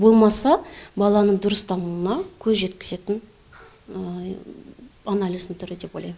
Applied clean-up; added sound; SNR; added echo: none; none; none; none.